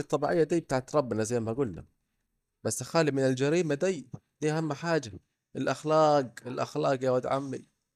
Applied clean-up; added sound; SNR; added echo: neural mask model DeepFilterNet 3.